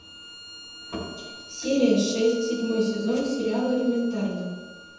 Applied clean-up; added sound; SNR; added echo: none; Bowed string instrument; 16 dB; reverberation time 1.0 s.